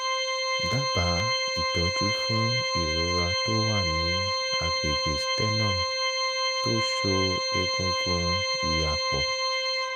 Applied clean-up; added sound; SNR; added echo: none; Organ; -5 dB; none.